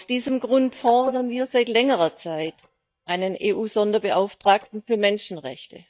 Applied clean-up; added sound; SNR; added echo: neural mask model DeepFilterNet 3.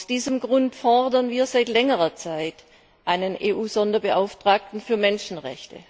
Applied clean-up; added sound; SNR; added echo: none; none; none; none.